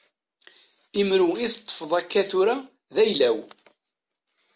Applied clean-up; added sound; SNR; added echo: none; none; none; none.